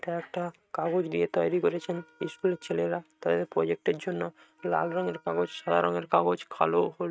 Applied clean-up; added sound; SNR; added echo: neural mask model RNNoise.